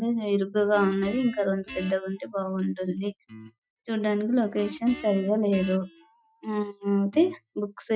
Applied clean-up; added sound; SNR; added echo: classical method Wiener filter.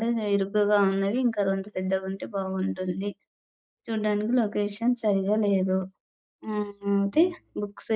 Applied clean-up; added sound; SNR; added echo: neural mask model Resemble Enhance denoiser.